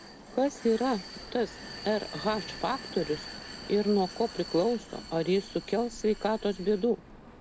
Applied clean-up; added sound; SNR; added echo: none; Vehicle; 14 dB; none.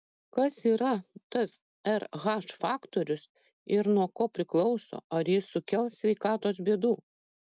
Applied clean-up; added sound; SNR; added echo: none; none; none; none.